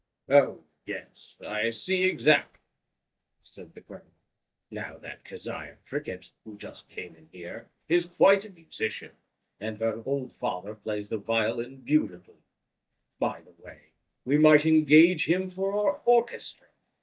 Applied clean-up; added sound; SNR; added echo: neural mask model DeepFilterNet 3.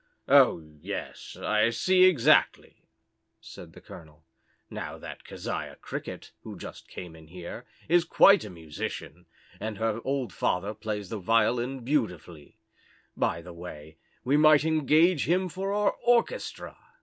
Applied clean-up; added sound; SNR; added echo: none; none; none; none.